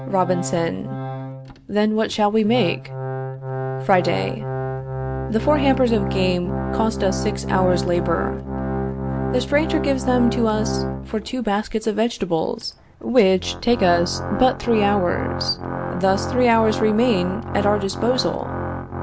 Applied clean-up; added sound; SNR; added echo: none; Organ; 5 dB; none.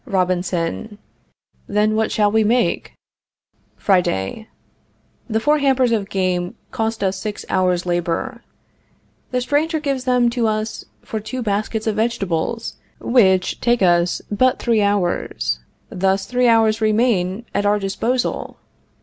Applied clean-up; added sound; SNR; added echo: none; none; none; none.